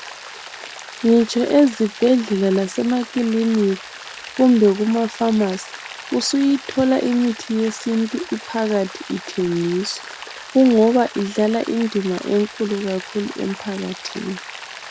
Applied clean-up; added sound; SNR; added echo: none; Rain; 16 dB; none.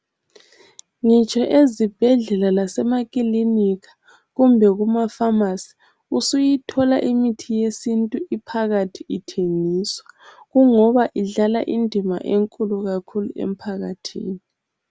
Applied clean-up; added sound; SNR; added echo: none; none; none; none.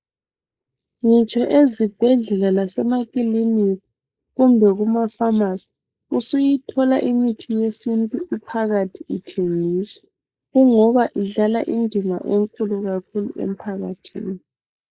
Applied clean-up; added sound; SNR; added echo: neural mask model Resemble Enhance denoiser.